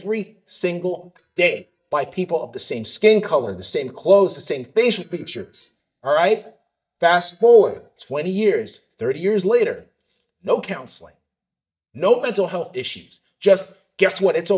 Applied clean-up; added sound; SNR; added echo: neural mask model DeepFilterNet 3.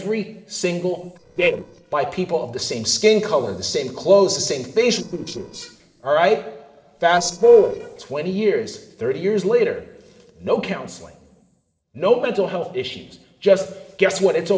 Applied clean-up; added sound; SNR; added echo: neural separator model SepFormer DNS4.